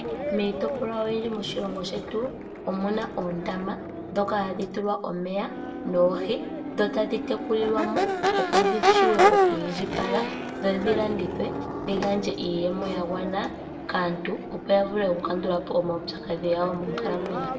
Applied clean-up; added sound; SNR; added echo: none; Crowd / Race car, auto racing / Accelerating, revving, vroom; 1 dB; reverberation time 0.6 s.